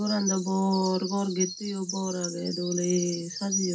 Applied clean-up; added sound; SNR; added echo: none; Bird vocalization, bird call, bird song; 8 dB; reverberation time 0.4 s.